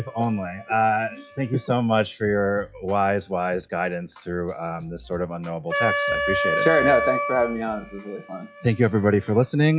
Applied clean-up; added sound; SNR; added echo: classical method log-MMSE.